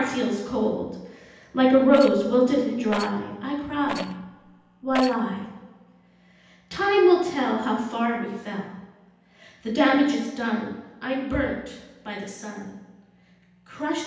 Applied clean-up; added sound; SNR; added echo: none; Rattle; 12 dB; reverberation time 0.9 s.